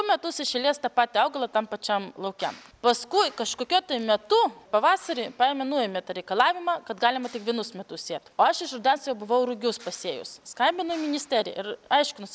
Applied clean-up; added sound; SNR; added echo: none; none; none; none.